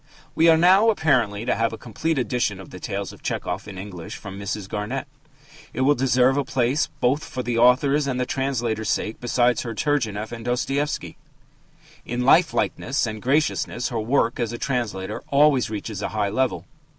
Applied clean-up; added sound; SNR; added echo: none; none; none; none.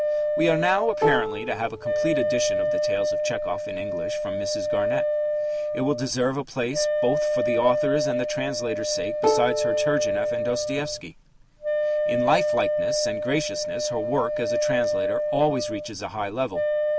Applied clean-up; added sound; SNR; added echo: none; Plucked string instrument + Wind instrument, woodwind instrument; -3 dB; none.